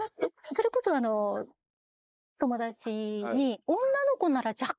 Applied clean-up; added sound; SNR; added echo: neural mask model Resemble Enhance denoiser.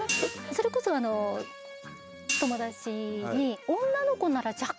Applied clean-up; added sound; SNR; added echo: none; Hi-hat; 8 dB; none.